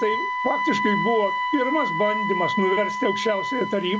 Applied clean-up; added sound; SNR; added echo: none; Wind instrument, woodwind instrument; 1 dB; none.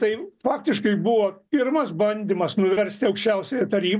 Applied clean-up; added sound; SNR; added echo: none; none; none; none.